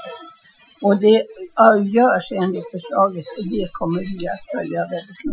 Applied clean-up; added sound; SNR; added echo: classical method Wiener filter.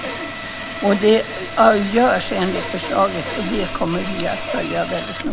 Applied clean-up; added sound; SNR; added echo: none; Sawing; 8 dB; none.